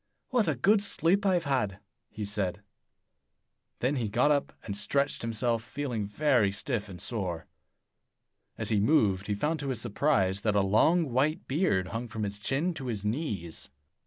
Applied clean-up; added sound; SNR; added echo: none; none; none; none.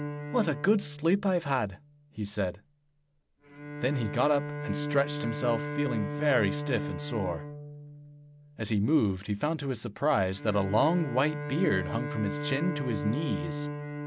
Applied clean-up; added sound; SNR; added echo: none; Bowed string instrument; 7 dB; none.